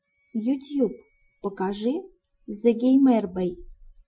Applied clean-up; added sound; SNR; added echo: classical method Wiener filter.